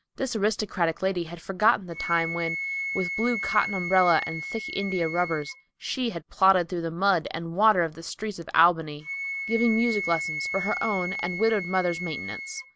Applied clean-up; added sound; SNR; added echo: none; Wind instrument, woodwind instrument; 8 dB; none.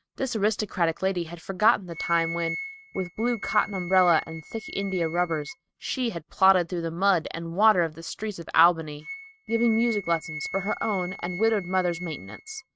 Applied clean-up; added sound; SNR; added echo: neural mask model RNNoise.